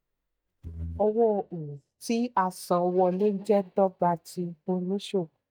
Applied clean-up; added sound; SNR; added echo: neural mask model DeepFilterNet 3.